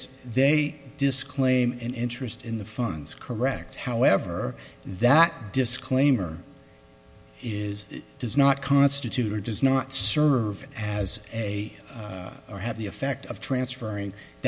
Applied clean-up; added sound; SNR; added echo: none; none; none; none.